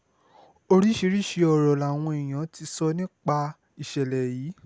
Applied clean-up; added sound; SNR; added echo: none; none; none; none.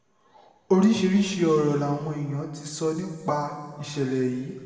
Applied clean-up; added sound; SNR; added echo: none; none; none; reverberation time 1.8 s.